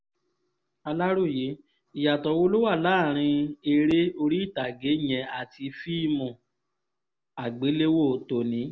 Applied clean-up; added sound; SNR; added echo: none; none; none; none.